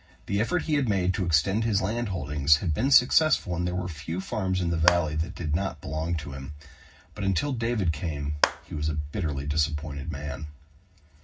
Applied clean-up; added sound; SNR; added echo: none; Clapping; 7 dB; reverberation time 0.4 s.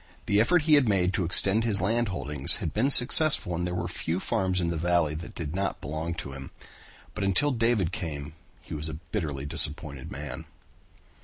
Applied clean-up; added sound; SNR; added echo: none; none; none; none.